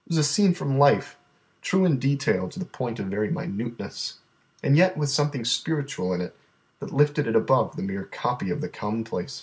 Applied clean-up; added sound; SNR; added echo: none; none; none; none.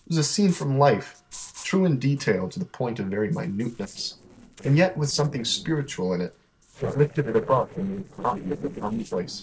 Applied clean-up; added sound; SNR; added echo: neural separator model SepFormer DNS4.